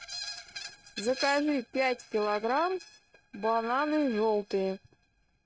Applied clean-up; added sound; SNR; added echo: neural mask model RNNoise.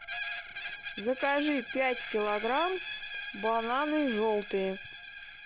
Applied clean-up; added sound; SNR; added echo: none; Screech; 4 dB; none.